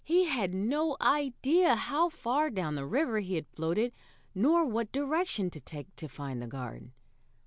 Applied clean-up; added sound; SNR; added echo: none; none; none; none.